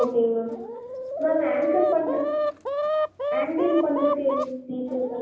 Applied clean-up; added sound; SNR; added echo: none; Chicken, rooster; 2 dB; reverberation time 0.9 s.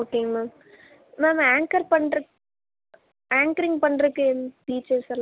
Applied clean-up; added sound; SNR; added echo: none; none; none; none.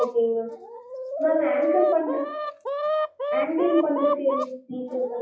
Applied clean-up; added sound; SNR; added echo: classical method WPE with log-MMSE.